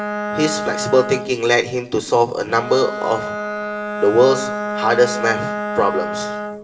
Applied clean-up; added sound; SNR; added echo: none; Bowed string instrument; 6 dB; reverberation time 0.8 s.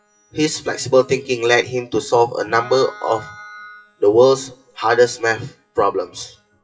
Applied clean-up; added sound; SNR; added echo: classical method WPE with log-MMSE.